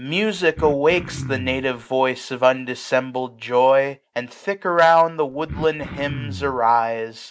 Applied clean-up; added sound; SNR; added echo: none; Cough; 12 dB; none.